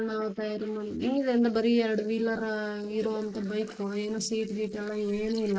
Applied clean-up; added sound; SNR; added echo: neural mask model Resemble Enhance denoiser.